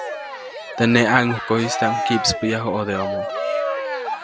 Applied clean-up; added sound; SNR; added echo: none; Cheering; 4 dB; none.